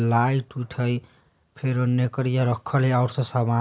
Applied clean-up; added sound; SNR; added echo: none; none; none; none.